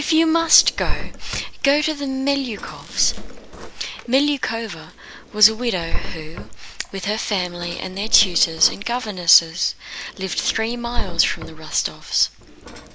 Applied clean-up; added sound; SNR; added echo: none; Drawer open or close; 4 dB; none.